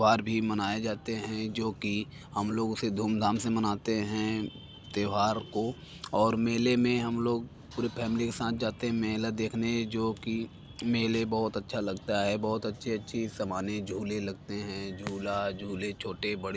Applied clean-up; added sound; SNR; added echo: none; none; none; none.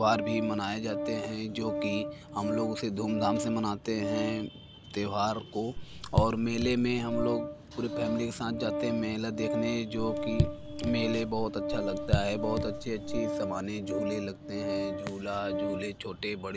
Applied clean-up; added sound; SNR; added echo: none; Raindrop / Drip + Organ; 2 dB; none.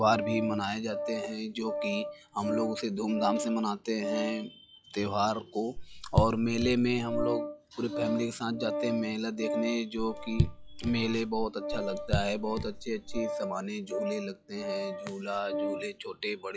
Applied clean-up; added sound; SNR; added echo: classical method log-MMSE.